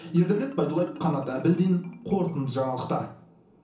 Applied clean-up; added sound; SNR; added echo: none; Marimba, xylophone; 16 dB; reverberation time 0.7 s.